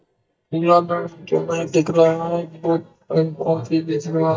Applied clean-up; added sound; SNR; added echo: neural mask model DeepFilterNet 3.